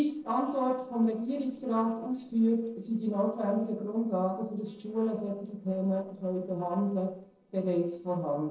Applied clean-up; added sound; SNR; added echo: neural separator model SepFormer DNS4.